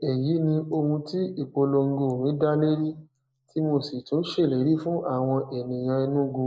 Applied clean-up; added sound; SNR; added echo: neural mask model Resemble Enhance denoiser.